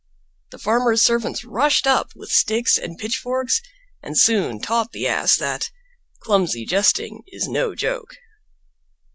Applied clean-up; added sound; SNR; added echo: none; none; none; none.